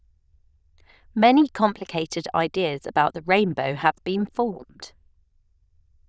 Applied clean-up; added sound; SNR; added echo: neural diffusion model UNIVERSE++.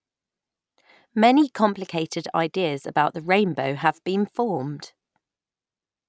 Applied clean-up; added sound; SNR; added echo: none; none; none; none.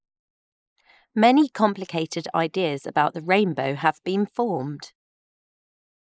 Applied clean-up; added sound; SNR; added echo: neural mask model Resemble Enhance denoiser.